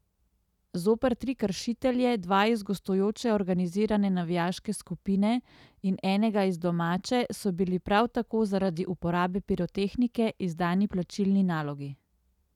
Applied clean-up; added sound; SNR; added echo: none; none; none; none.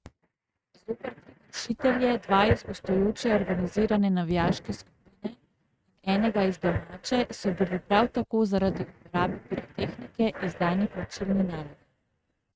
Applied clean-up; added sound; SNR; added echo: neural mask model RNNoise.